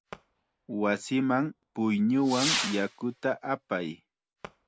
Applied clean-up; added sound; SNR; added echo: none; Whoosh, swoosh, swish / Fireworks; 9 dB; none.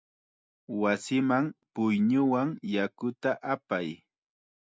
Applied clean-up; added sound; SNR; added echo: none; none; none; none.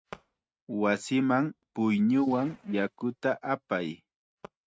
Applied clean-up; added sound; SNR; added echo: neural mask model RNNoise.